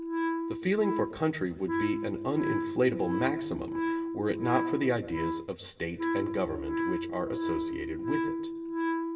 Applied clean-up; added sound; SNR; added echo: none; Wind instrument, woodwind instrument; 0 dB; reverberation time 0.8 s.